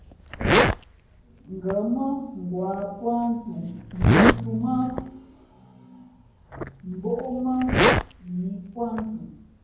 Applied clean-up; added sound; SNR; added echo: none; Zipper (clothing); -3 dB; reverberation time 0.9 s.